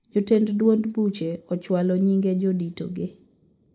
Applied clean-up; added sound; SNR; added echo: neural mask model Resemble Enhance denoiser.